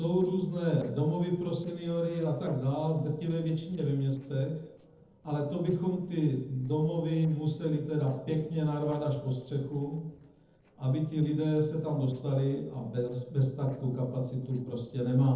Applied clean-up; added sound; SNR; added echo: neural separator model SepFormer DNS4.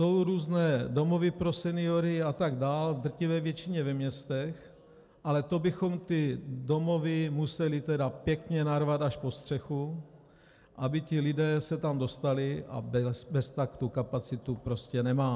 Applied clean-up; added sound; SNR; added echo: none; none; none; none.